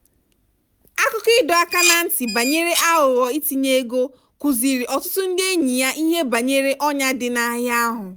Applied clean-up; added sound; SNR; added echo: none; Dishes, pots, and pans; 5 dB; none.